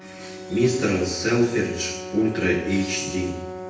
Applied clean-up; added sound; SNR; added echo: none; Brass instrument; 11 dB; reverberation time 0.8 s.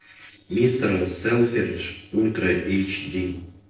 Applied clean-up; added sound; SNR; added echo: neural separator model SepFormer DNS4.